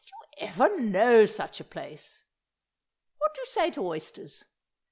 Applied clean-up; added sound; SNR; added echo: none; none; none; none.